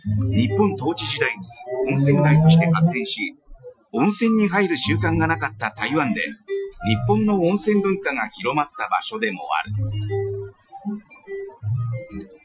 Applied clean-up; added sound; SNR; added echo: classical method Wiener filter.